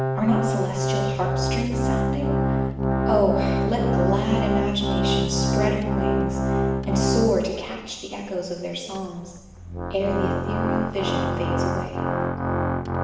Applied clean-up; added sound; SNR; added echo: none; Organ; -3 dB; reverberation time 0.9 s.